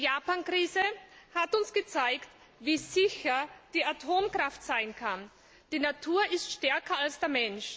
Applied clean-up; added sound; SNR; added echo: none; none; none; none.